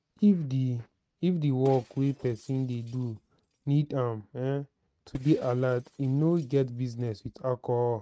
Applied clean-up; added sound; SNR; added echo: neural mask model RNNoise.